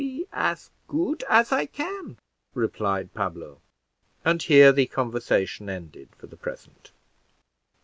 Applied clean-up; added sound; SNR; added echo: none; none; none; none.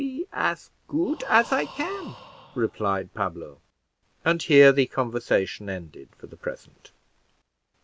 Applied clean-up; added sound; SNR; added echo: none; Breathing; 20 dB; none.